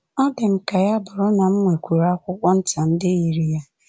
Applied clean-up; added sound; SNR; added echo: none; none; none; none.